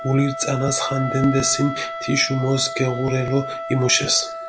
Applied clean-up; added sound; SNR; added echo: none; Wind instrument, woodwind instrument; 8 dB; none.